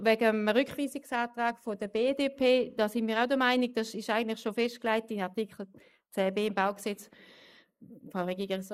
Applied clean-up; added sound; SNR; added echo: neural mask model Resemble Enhance denoiser.